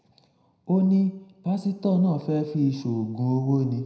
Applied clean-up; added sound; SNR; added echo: none; none; none; reverberation time 0.7 s.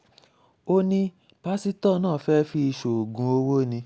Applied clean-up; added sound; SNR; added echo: none; none; none; none.